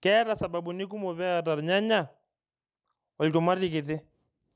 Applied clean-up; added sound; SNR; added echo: none; none; none; none.